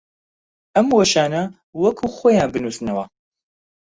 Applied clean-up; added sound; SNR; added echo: none; none; none; none.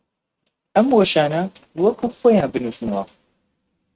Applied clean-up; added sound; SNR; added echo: neural mask model RNNoise.